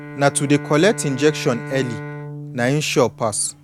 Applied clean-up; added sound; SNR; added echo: none; Bowed string instrument; 12 dB; none.